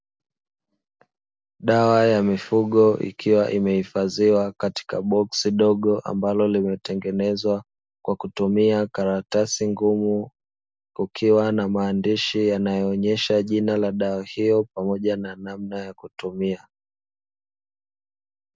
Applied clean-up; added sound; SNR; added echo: none; none; none; none.